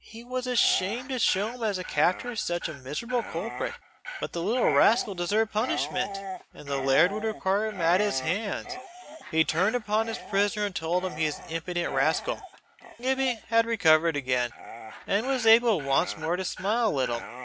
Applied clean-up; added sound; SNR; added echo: none; Dog; 12 dB; none.